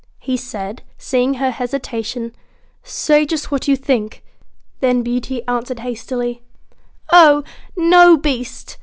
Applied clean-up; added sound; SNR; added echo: none; none; none; none.